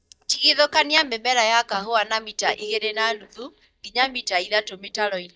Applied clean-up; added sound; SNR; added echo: neural mask model DeepFilterNet 3.